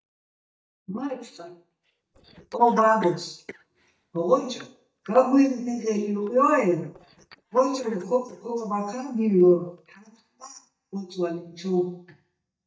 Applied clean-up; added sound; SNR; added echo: neural mask model DeepFilterNet 3.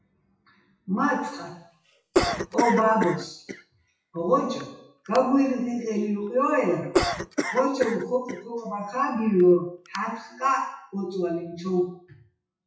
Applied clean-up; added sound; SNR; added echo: classical method WPE with log-MMSE.